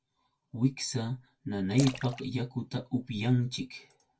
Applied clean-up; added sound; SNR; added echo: none; Splash, splatter; 14 dB; reverberation time 0.1 s.